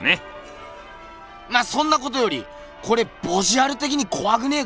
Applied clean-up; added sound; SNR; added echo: none; Church bell; 18 dB; none.